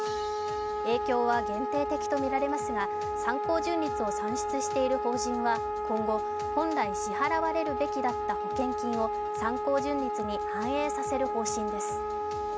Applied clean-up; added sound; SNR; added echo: none; Wind instrument, woodwind instrument; 0 dB; none.